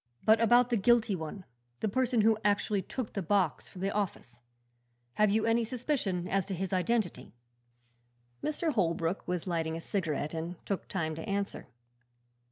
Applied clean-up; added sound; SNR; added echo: none; none; none; none.